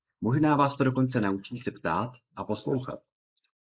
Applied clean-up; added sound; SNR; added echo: neural mask model Resemble Enhance denoiser.